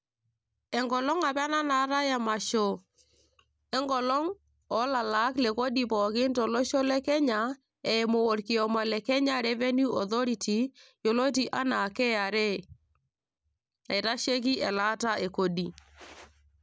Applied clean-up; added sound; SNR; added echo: none; none; none; none.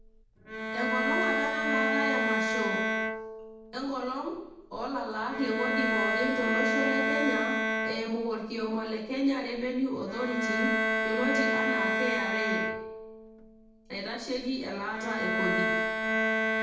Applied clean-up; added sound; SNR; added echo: none; Bowed string instrument; -3 dB; reverberation time 0.8 s.